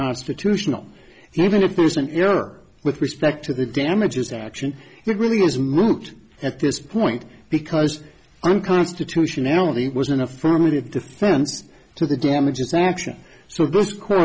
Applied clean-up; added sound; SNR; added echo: none; none; none; none.